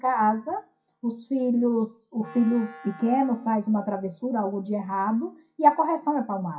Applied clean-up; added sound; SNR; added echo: classical method WPE with log-MMSE.